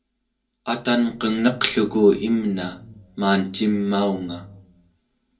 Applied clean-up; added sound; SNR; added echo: none; none; none; reverberation time 0.2 s.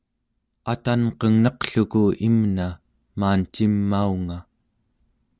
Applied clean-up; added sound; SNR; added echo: none; none; none; none.